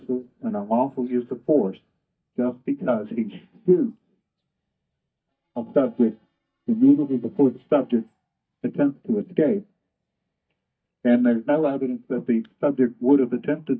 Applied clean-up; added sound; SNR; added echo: neural mask model DeepFilterNet 3.